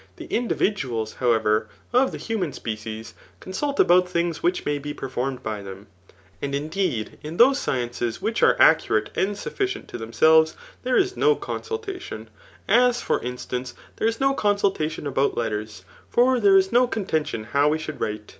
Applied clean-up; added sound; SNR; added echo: none; none; none; none.